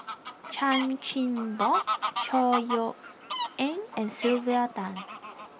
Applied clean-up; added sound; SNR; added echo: none; Fowl; 5 dB; none.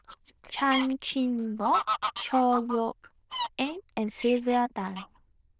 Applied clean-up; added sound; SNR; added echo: neural diffusion model UNIVERSE++.